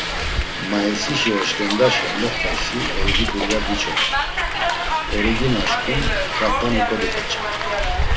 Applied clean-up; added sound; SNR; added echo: none; Hiss; -3 dB; none.